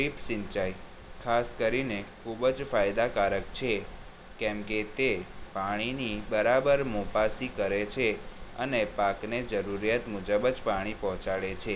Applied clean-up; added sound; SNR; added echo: none; none; none; none.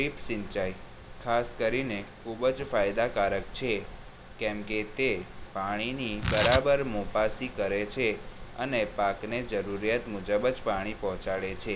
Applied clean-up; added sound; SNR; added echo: none; Tearing; 11 dB; none.